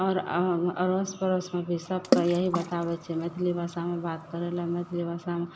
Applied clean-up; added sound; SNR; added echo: none; Water / Splash, splatter; 5 dB; none.